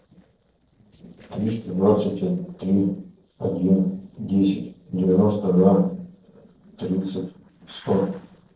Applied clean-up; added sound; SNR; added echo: neural separator model SepFormer DNS4.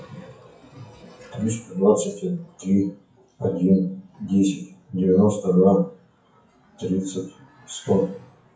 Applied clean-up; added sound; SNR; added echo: classical method WPE with log-MMSE.